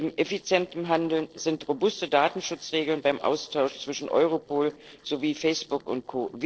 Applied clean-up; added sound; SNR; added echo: neural separator model SepFormer DNS4.